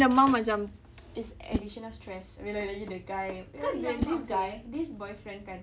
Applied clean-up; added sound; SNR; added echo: none; Whoosh, swoosh, swish; 11 dB; none.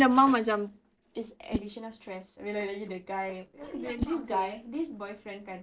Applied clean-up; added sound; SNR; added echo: neural separator model SepFormer DNS4.